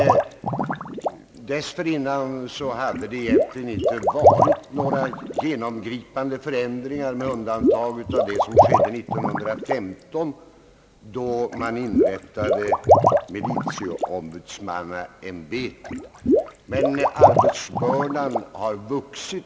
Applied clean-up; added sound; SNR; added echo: none; Water / Liquid; -5 dB; none.